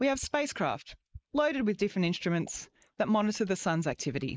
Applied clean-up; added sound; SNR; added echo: neural mask model Resemble Enhance denoiser.